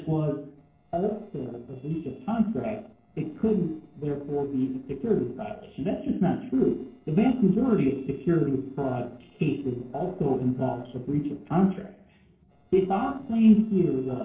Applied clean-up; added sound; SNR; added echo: neural separator model SepFormer DNS4.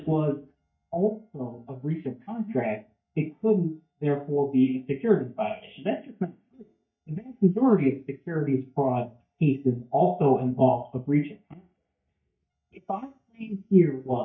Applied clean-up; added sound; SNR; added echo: neural mask model DeepFilterNet 3.